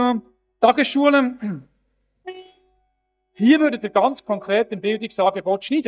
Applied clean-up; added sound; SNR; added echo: neural mask model DeepFilterNet 3.